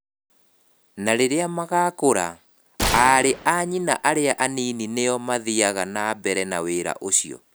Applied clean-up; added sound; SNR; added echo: none; Gunshot, gunfire; 9 dB; none.